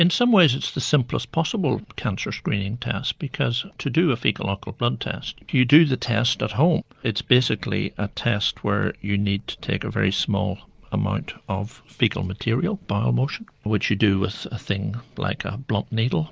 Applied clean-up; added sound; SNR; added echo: neural mask model Resemble Enhance denoiser.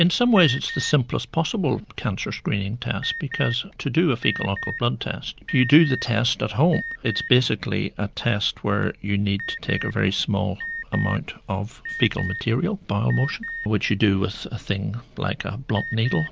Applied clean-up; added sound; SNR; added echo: none; Alarm; 13 dB; none.